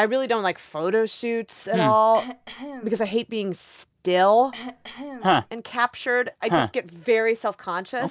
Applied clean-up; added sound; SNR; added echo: none; Cough; 15 dB; none.